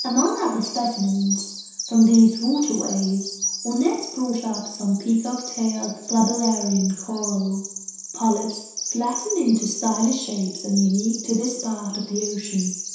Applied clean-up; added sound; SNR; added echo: none; Bird vocalization, bird call, bird song; 10 dB; reverberation time 0.7 s.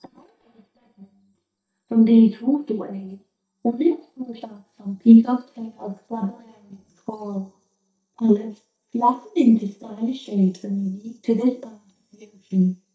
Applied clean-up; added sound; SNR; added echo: neural mask model DeepFilterNet 3.